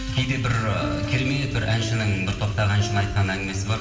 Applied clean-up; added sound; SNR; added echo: none; Piano; 13 dB; reverberation time 2.3 s.